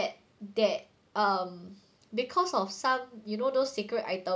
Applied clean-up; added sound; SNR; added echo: none; none; none; none.